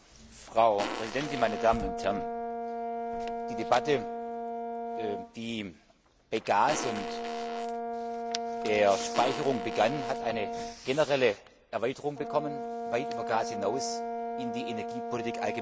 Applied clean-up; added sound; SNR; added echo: none; Brass instrument + Fart; 5 dB; none.